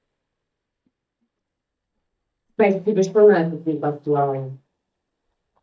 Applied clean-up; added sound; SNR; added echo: neural mask model DeepFilterNet 3.